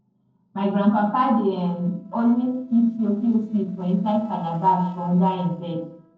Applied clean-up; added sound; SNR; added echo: neural separator model SepFormer DNS4.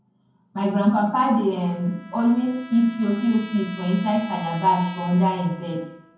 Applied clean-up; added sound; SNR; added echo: none; Trumpet; 20 dB; reverberation time 0.9 s.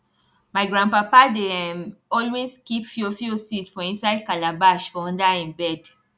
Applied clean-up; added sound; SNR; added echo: none; none; none; none.